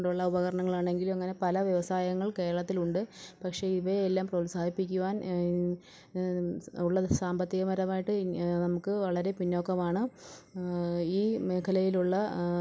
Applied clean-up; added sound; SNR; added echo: none; none; none; none.